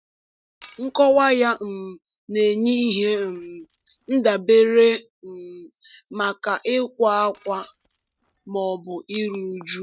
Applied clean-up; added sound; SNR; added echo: neural mask model RNNoise.